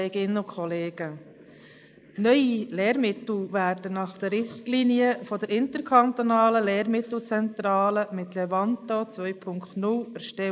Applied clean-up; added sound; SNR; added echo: neural mask model Resemble Enhance denoiser.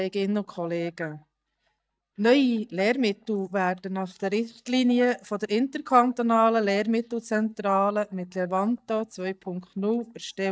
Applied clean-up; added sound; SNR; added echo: neural mask model DeepFilterNet 3.